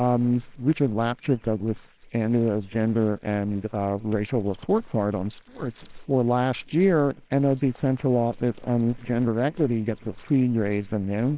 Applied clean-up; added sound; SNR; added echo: neural separator model SepFormer WHAMR!.